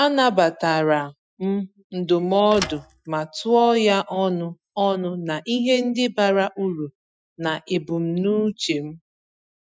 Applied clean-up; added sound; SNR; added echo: classical method Wiener filter.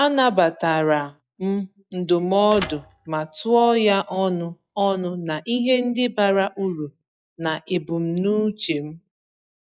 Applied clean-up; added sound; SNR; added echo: classical method log-MMSE.